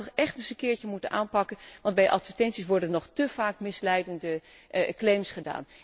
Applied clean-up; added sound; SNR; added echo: none; none; none; none.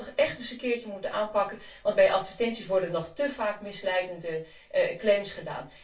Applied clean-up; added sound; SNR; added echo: none; none; none; reverberation time 0.2 s.